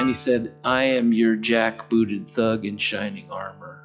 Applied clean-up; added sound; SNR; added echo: classical method log-MMSE.